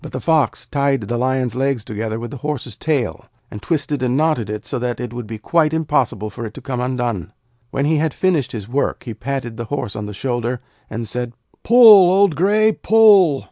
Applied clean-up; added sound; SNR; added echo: none; none; none; none.